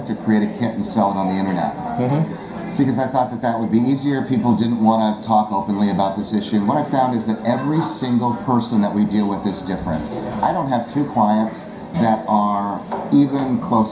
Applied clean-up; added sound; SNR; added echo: none; none; none; reverberation time 0.5 s.